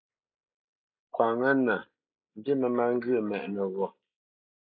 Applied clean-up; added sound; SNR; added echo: neural mask model Resemble Enhance denoiser.